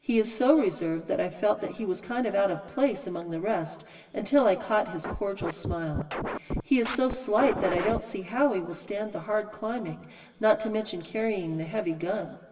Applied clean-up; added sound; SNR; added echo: none; Scratching (performance technique); 6 dB; reverberation time 1.3 s.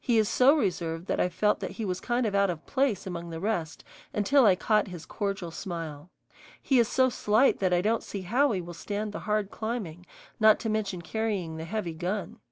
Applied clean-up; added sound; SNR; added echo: none; none; none; none.